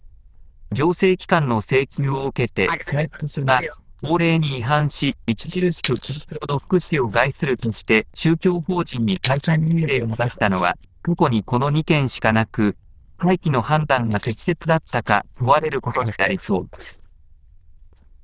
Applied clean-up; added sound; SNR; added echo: neural diffusion model UNIVERSE++.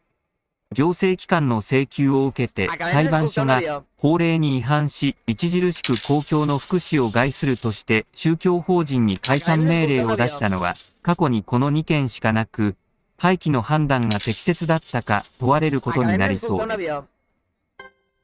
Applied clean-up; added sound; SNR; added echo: neural mask model RNNoise.